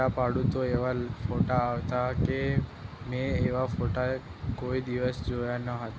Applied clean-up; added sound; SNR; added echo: none; none; none; none.